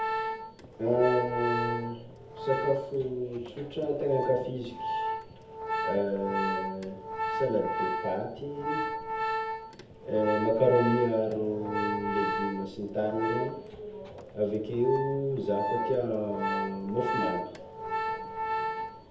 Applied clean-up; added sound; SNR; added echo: none; Organ; 3 dB; reverberation time 0.7 s.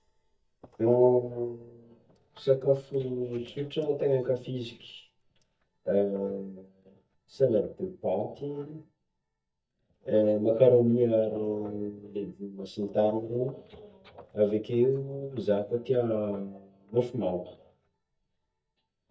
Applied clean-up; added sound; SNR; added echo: neural mask model DeepFilterNet 3.